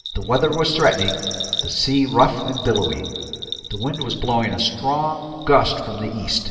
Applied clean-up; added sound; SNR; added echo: none; Bell; 11 dB; reverberation time 2.6 s.